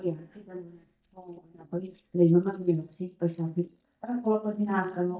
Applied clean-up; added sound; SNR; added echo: neural mask model DeepFilterNet 3.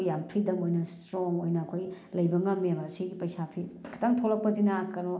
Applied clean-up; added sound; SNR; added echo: none; none; none; none.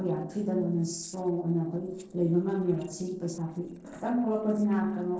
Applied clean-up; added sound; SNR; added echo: neural separator model SepFormer DNS4.